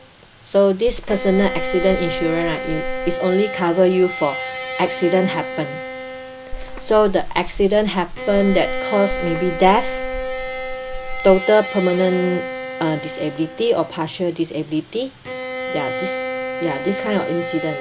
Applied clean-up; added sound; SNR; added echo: none; Bowed string instrument + Water / Splash, splatter; 6 dB; none.